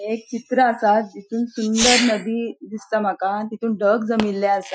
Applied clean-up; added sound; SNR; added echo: classical method Wiener filter.